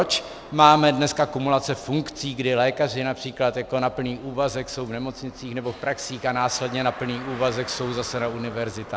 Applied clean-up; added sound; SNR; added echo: none; Car; 19 dB; none.